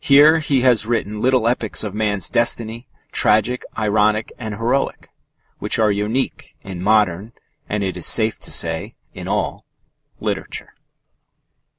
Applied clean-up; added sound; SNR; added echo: none; none; none; none.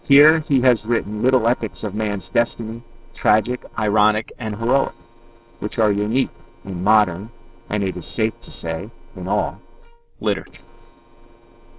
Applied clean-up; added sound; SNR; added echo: neural separator model SepFormer DNS4.